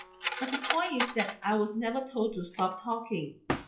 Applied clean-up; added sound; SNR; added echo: classical method log-MMSE.